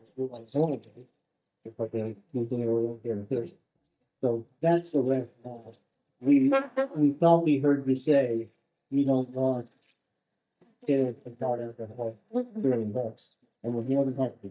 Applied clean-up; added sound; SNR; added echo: neural mask model DeepFilterNet 3.